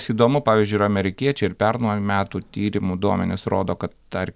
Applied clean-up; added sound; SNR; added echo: none; none; none; none.